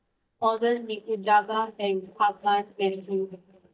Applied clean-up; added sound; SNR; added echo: neural mask model DeepFilterNet 3.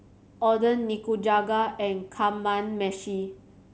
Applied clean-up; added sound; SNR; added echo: none; none; none; none.